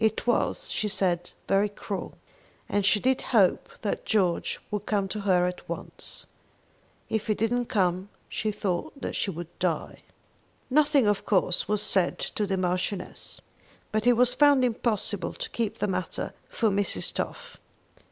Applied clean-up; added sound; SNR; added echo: none; none; none; none.